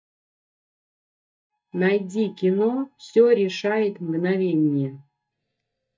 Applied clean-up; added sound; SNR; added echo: neural mask model DeepFilterNet 3.